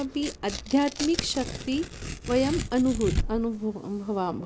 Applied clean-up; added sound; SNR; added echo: none; Tearing; 7 dB; none.